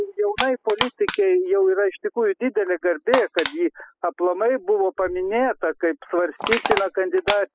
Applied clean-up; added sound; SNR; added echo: classical method spectral subtraction.